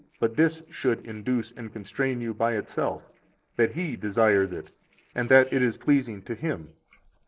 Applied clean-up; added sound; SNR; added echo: neural separator model SepFormer DNS4.